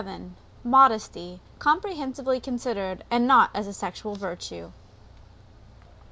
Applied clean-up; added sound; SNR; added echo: none; none; none; none.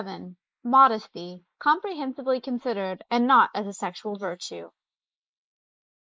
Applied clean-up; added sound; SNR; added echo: neural mask model Resemble Enhance denoiser.